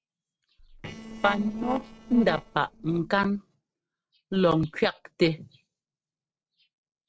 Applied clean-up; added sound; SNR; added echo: neural separator model SepFormer DNS4.